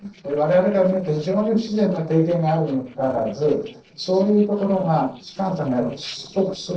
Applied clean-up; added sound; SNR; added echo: neural separator model SepFormer DNS4.